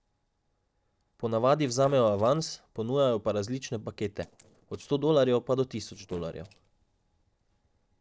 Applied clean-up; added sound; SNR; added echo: neural separator model SepFormer DNS4.